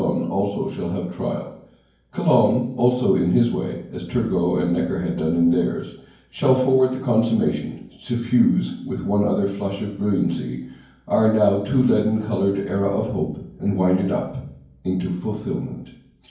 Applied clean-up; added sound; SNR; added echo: none; none; none; reverberation time 0.9 s.